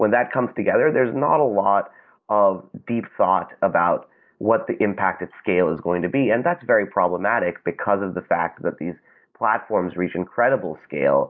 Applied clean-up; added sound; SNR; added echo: neural mask model Resemble Enhance denoiser.